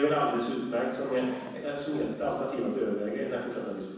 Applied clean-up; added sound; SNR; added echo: none; Wood; 16 dB; reverberation time 1.1 s.